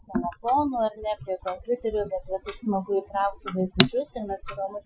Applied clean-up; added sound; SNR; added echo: classical method Wiener filter.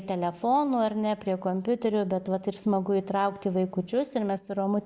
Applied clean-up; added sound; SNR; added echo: none; none; none; none.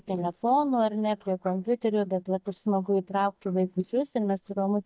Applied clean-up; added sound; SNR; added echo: neural mask model DeepFilterNet 3.